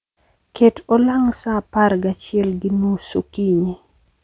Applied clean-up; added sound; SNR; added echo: none; none; none; none.